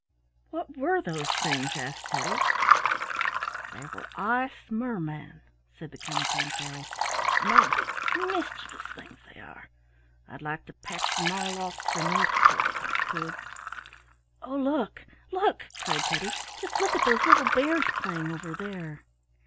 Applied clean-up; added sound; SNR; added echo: none; Liquid; -4 dB; none.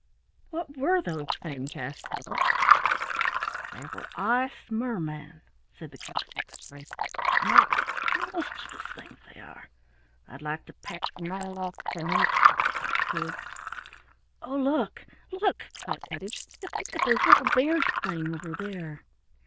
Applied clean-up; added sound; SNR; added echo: neural diffusion model UNIVERSE++.